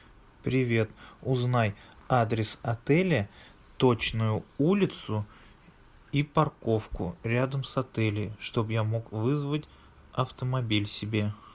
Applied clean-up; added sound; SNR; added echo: none; none; none; none.